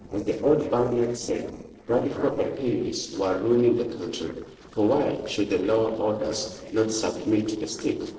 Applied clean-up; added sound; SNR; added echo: neural separator model SepFormer DNS4.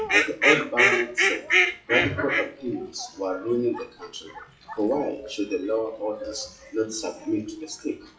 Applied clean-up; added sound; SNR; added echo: classical method WPE with log-MMSE.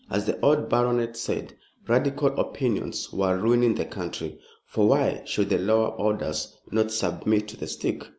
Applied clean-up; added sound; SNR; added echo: none; none; none; none.